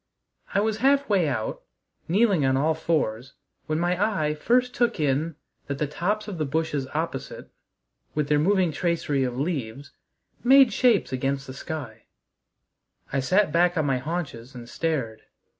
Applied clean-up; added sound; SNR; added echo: none; none; none; none.